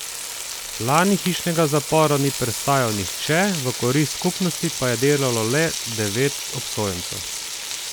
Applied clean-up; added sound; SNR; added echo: none; Frying (food); 7 dB; none.